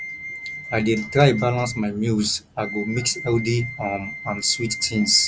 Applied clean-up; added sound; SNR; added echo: none; Wind instrument, woodwind instrument; 12 dB; none.